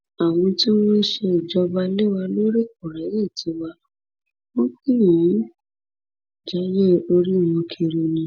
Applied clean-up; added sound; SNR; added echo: none; none; none; none.